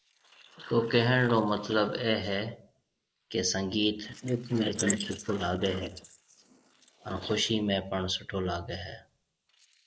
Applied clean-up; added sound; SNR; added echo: neural mask model Resemble Enhance denoiser.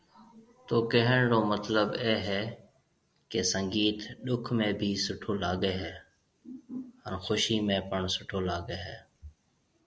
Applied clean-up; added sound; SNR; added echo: none; none; none; none.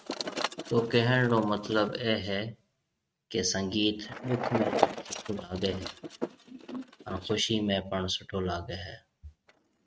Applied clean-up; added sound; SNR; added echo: neural mask model RNNoise.